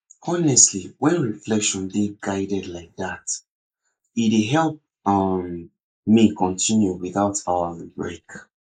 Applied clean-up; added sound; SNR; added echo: neural mask model Resemble Enhance denoiser.